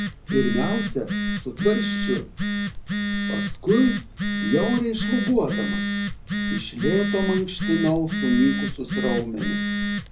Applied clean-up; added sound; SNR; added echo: none; Telephone; 1 dB; reverberation time 0.4 s.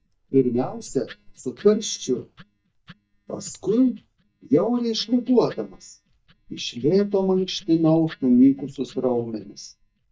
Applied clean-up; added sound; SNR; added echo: neural mask model DeepFilterNet 3.